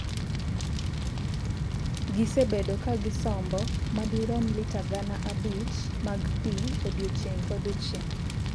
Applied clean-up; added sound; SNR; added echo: none; Fire; -3 dB; none.